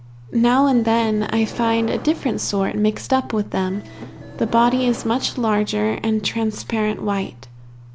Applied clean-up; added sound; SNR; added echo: none; Subway, metro, underground / Sliding door; 16 dB; none.